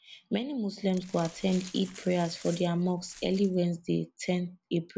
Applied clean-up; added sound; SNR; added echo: none; Glass; 15 dB; none.